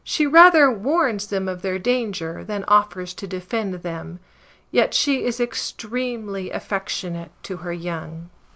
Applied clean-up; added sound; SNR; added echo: none; none; none; none.